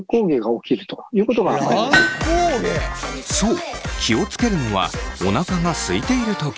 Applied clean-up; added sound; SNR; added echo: none; Hammer; 3 dB; none.